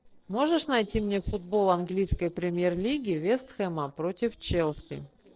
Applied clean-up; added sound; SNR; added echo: neural separator model SepFormer DNS4.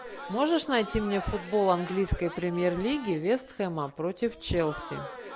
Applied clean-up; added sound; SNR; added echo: none; Crowd; 14 dB; none.